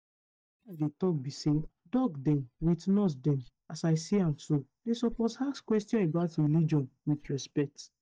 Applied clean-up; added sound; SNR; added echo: neural mask model DeepFilterNet 3.